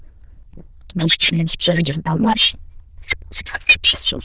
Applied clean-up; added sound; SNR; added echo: neural diffusion model UNIVERSE++.